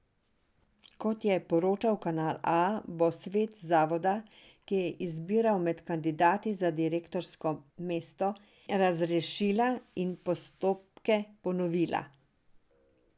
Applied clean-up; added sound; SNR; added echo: none; none; none; none.